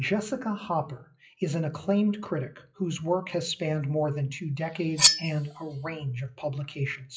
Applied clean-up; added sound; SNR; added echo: classical method WPE with log-MMSE.